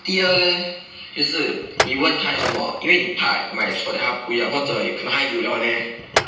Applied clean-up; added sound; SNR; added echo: none; Chink, clink; 9 dB; reverberation time 0.9 s.